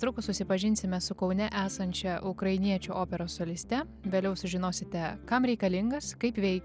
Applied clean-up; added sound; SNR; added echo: none; none; none; none.